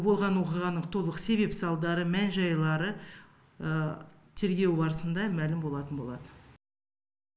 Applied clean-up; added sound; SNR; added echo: none; none; none; none.